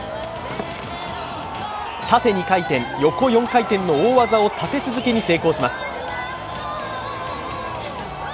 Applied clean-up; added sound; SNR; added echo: none; none; none; none.